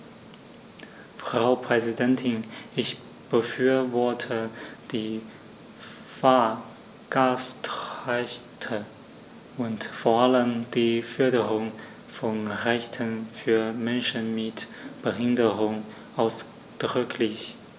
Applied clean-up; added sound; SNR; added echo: none; none; none; none.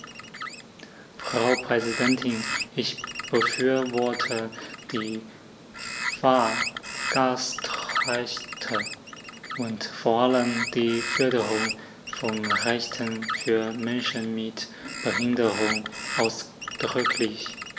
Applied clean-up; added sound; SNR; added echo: none; Bird; 5 dB; none.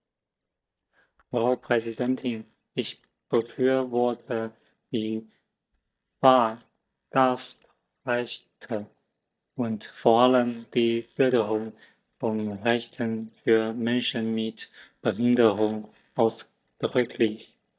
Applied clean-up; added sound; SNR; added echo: neural mask model DeepFilterNet 3.